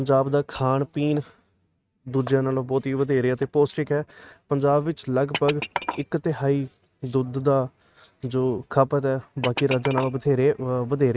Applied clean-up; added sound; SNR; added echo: neural mask model RNNoise.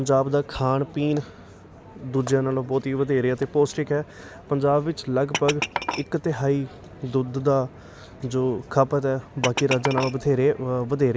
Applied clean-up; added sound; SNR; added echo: none; Glass; 10 dB; none.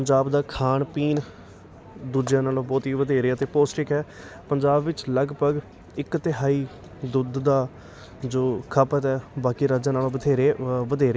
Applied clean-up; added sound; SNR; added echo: none; none; none; none.